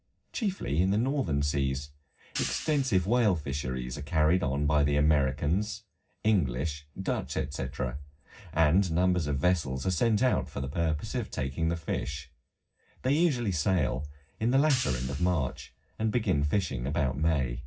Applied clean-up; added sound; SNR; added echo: none; Hi-hat; 13 dB; reverberation time 0.4 s.